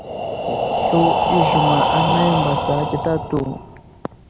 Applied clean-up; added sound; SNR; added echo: none; Breathing; -2 dB; none.